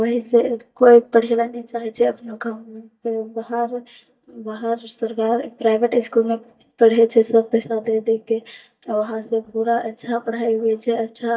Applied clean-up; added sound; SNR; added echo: neural mask model DeepFilterNet 3.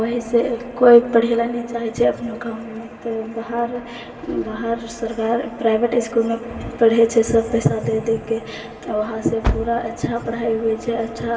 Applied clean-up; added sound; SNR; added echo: none; Engine starting; 15 dB; reverberation time 2.4 s.